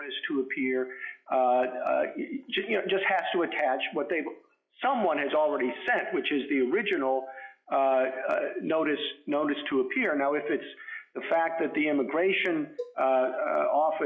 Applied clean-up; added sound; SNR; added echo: classical method log-MMSE.